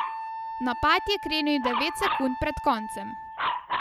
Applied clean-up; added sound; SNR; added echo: none; Wind instrument, woodwind instrument + Dog; 3 dB; none.